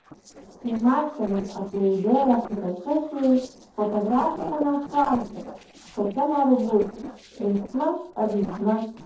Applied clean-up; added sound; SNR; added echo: neural separator model SepFormer DNS4.